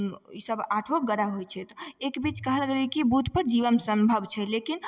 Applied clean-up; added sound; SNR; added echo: none; Bowed string instrument; 19 dB; none.